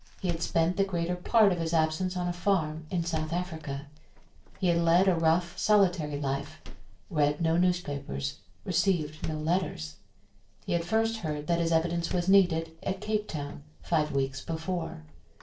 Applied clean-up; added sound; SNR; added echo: neural separator model SepFormer DNS4.